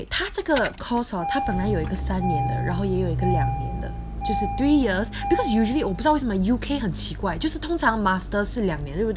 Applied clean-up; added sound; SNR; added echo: none; Engine starting; 4 dB; none.